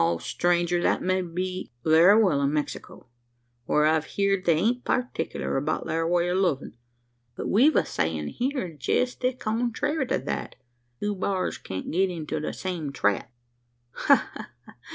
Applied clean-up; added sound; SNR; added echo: none; none; none; none.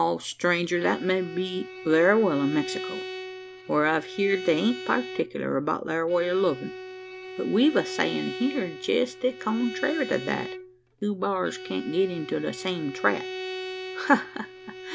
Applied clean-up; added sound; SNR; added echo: none; Bowed string instrument; 11 dB; none.